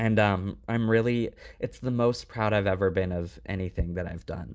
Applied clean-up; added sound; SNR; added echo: none; none; none; none.